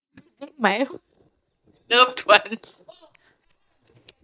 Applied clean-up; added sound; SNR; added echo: neural mask model DeepFilterNet 3.